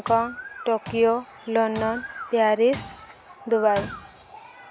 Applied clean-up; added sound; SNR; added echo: none; Tools; 17 dB; none.